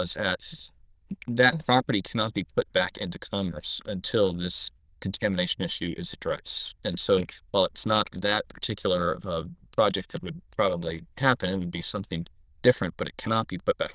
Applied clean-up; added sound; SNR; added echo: neural diffusion model UNIVERSE++.